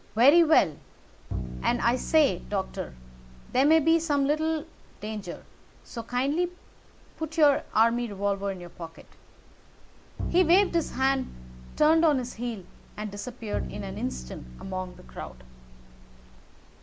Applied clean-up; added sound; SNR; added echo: none; Bowed string instrument; 10 dB; none.